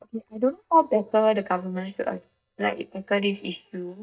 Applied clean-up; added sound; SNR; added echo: neural mask model DeepFilterNet 3.